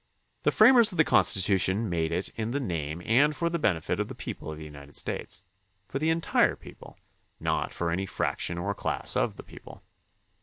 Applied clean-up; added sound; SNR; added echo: none; none; none; none.